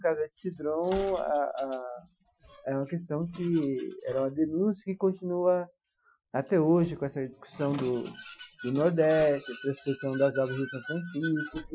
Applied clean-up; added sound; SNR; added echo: classical method Wiener filter.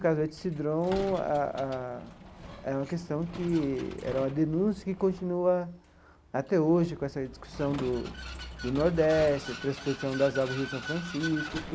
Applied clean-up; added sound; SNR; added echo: none; Vehicle; 13 dB; none.